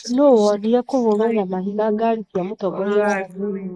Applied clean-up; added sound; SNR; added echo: neural mask model Resemble Enhance denoiser.